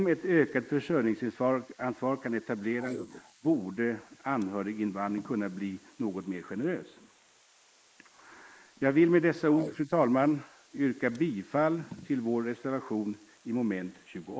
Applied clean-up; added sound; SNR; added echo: neural mask model Resemble Enhance denoiser.